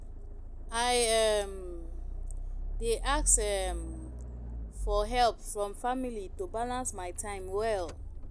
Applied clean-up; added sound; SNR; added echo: none; Accelerating, revving, vroom; 6 dB; none.